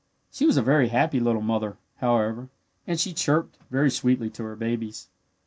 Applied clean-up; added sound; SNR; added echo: none; none; none; none.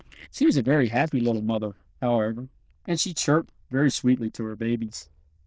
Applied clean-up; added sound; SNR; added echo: neural diffusion model UNIVERSE++.